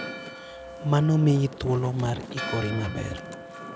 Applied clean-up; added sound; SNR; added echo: none; Wind + Church bell; 11 dB; none.